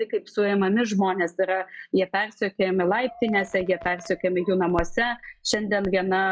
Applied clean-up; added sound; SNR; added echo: classical method log-MMSE.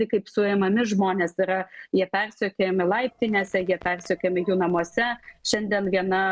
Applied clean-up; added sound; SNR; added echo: neural separator model SepFormer DNS4.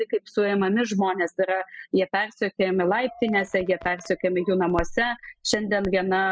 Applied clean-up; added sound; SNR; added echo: classical method spectral subtraction.